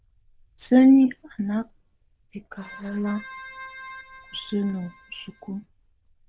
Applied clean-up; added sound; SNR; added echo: neural diffusion model UNIVERSE++.